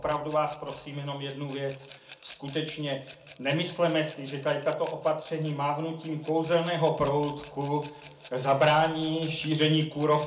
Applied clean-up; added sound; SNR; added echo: none; Rattle / Glass; 17 dB; reverberation time 0.4 s.